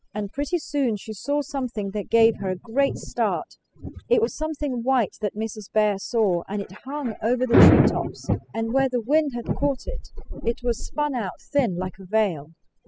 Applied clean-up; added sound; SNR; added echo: classical method spectral subtraction.